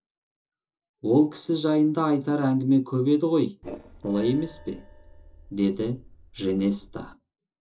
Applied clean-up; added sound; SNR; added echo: neural separator model SepFormer DNS4.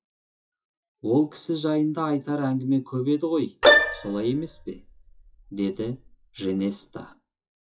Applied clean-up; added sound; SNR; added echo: classical method WPE with log-MMSE.